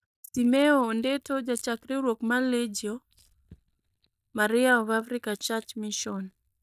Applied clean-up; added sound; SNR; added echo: neural mask model DeepFilterNet 3.